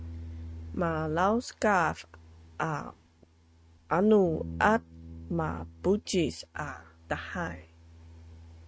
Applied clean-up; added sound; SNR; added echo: neural mask model RNNoise.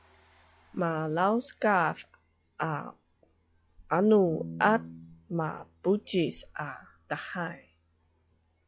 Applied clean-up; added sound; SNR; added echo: classical method log-MMSE.